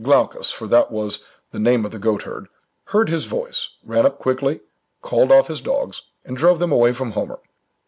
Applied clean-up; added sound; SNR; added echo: none; none; none; none.